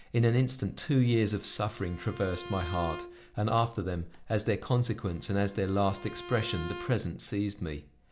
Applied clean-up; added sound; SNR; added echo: none; Bowed string instrument; 16 dB; none.